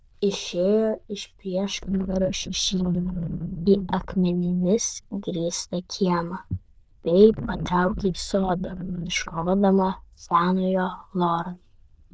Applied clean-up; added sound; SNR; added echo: neural diffusion model UNIVERSE++.